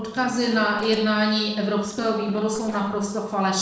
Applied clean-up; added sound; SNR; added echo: neural separator model SepFormer DNS4.